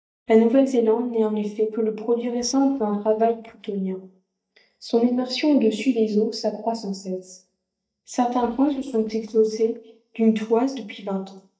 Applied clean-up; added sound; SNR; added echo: neural mask model DeepFilterNet 3.